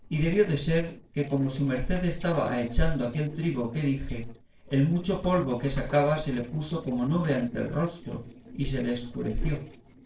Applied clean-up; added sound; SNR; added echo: neural separator model SepFormer DNS4.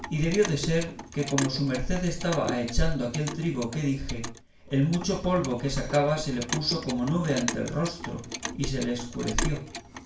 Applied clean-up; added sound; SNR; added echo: none; Clock; 10 dB; reverberation time 0.4 s.